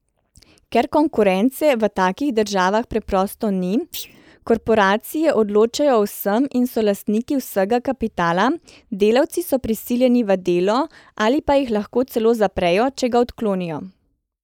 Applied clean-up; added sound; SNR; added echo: neural mask model Resemble Enhance denoiser.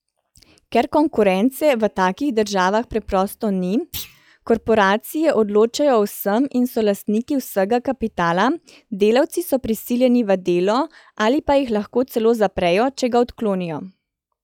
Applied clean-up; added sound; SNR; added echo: classical method log-MMSE.